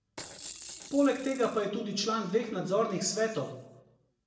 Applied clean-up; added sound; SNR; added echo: none; Rattle / Rattle (instrument); 14 dB; reverberation time 0.7 s.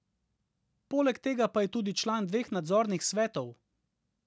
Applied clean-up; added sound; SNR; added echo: none; none; none; none.